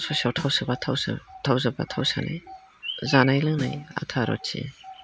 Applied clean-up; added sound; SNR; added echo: none; Snare drum; 15 dB; none.